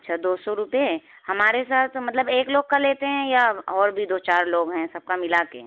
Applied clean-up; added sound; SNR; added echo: none; none; none; none.